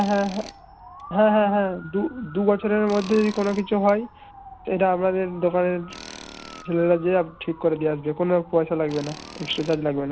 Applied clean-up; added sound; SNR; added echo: none; Tools + Motor vehicle (road) / Siren; 19 dB; none.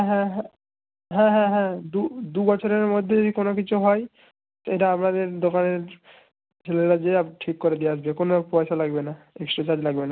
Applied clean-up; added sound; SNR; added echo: none; none; none; none.